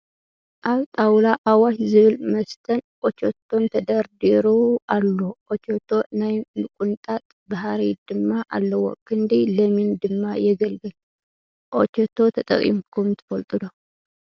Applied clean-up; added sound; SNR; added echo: none; none; none; none.